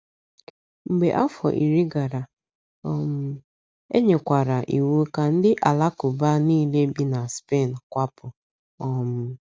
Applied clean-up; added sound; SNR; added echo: none; none; none; none.